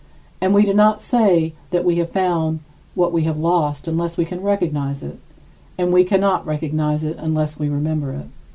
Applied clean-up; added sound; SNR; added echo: none; none; none; none.